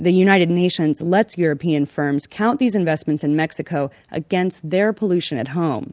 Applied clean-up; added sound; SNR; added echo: none; none; none; none.